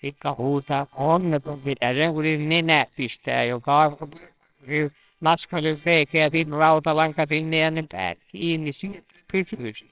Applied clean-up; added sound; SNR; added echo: neural separator model SepFormer WHAMR!.